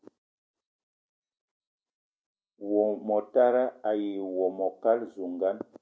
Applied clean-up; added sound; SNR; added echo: none; none; none; none.